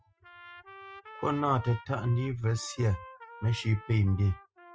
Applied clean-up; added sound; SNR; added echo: classical method spectral subtraction.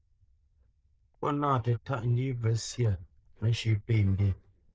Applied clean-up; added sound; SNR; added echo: neural diffusion model UNIVERSE++.